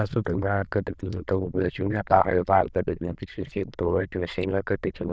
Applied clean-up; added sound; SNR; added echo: neural diffusion model UNIVERSE++.